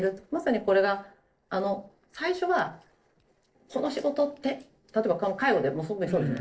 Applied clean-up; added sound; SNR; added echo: neural separator model SepFormer DNS4.